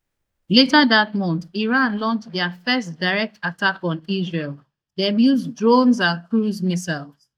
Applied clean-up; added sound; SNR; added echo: neural mask model DeepFilterNet 3.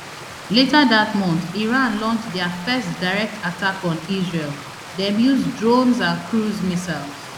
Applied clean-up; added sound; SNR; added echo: none; Stream; 15 dB; none.